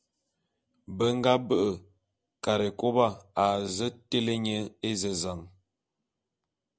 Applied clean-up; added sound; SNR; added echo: none; none; none; none.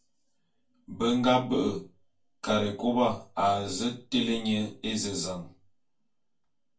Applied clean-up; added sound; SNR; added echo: none; none; none; reverberation time 0.2 s.